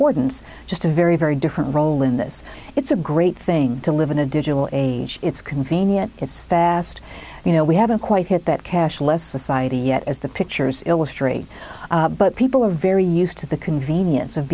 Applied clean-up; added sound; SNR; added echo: none; none; none; none.